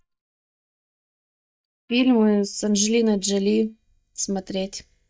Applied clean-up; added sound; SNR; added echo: neural mask model DeepFilterNet 3.